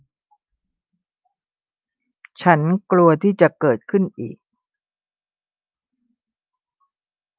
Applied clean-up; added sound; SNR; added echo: none; none; none; none.